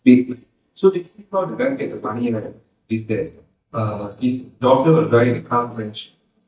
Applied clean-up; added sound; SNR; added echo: neural mask model DeepFilterNet 3.